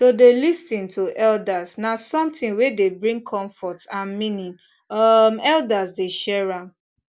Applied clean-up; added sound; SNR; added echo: none; none; none; none.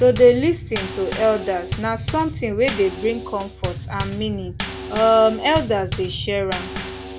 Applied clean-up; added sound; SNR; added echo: none; Bass drum / Snare drum / Drum kit; 9 dB; none.